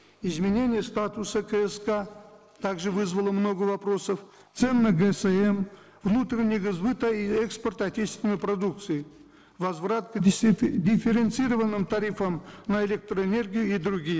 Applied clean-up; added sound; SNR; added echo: neural mask model Resemble Enhance denoiser.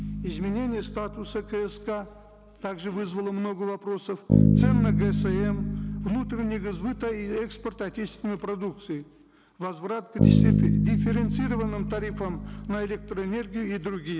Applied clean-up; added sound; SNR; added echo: none; Bass guitar; -4 dB; none.